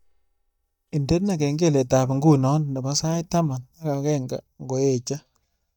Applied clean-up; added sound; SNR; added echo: neural mask model DeepFilterNet 3.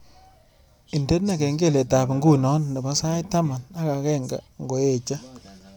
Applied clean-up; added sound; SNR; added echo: none; none; none; none.